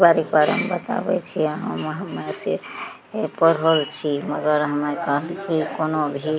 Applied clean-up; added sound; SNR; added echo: none; none; none; none.